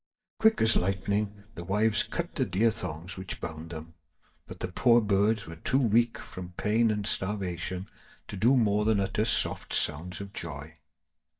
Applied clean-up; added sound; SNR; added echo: neural mask model DeepFilterNet 3.